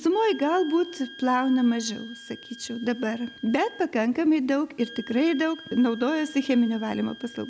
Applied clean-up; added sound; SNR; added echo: none; Wind instrument, woodwind instrument; 20 dB; none.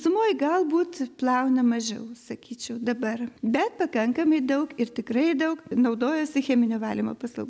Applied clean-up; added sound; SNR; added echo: none; none; none; none.